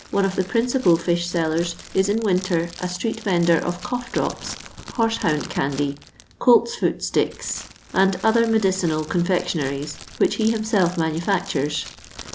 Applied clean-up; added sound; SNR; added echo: none; Crackle; 18 dB; none.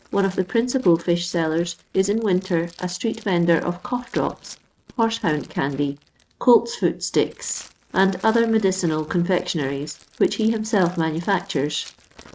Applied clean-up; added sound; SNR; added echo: neural mask model RNNoise.